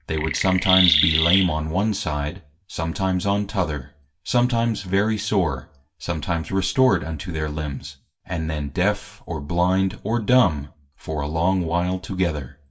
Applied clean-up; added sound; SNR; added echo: none; Chirp, tweet; 0 dB; reverberation time 0.2 s.